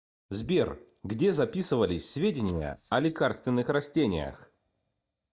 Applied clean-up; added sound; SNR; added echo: neural mask model DeepFilterNet 3.